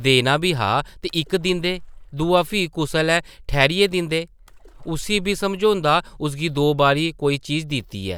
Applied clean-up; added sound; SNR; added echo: none; Splash, splatter; 19 dB; none.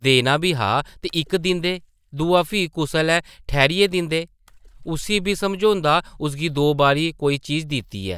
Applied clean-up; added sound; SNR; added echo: neural mask model DeepFilterNet 3.